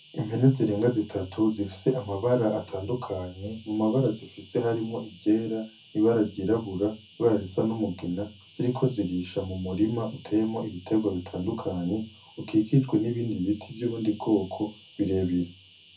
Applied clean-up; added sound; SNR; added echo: none; Insect; 16 dB; reverberation time 0.3 s.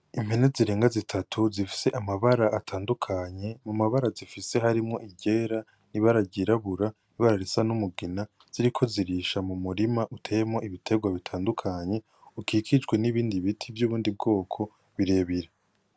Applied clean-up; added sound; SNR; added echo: none; none; none; none.